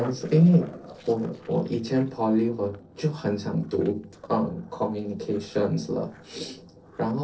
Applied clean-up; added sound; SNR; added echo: neural separator model SepFormer DNS4.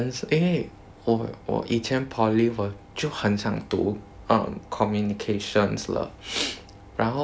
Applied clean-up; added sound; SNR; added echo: none; none; none; none.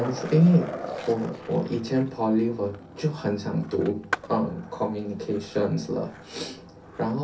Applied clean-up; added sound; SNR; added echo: none; Skateboard; 13 dB; reverberation time 0.3 s.